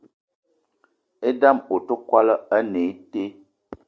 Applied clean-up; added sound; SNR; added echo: none; none; none; none.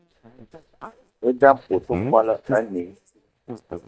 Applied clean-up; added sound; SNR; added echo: neural mask model DeepFilterNet 3.